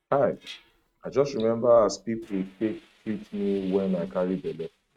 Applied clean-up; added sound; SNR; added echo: neural mask model RNNoise.